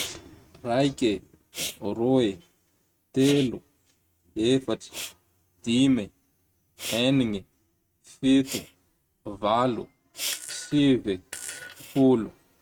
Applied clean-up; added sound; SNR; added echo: neural mask model RNNoise.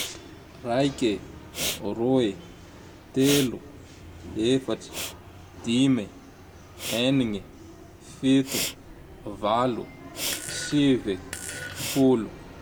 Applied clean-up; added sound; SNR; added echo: none; Fart + Respiratory sounds; 11 dB; none.